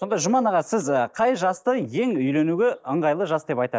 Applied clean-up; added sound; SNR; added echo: neural mask model DeepFilterNet 3.